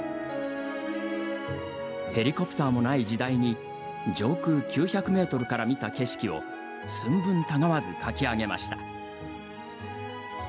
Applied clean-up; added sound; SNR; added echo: none; none; none; none.